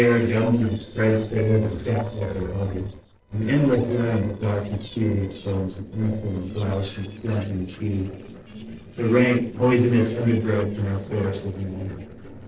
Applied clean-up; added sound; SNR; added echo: neural separator model SepFormer DNS4.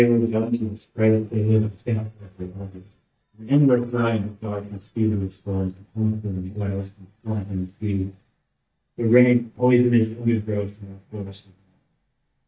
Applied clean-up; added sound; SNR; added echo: neural mask model DeepFilterNet 3.